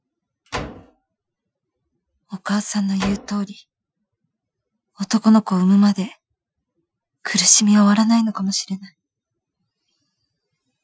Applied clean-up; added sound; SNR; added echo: classical method Wiener filter.